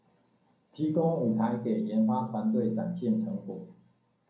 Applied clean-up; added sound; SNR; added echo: none; none; none; reverberation time 0.5 s.